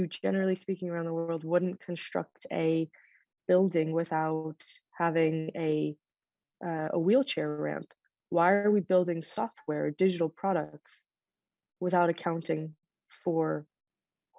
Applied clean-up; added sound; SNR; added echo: none; none; none; none.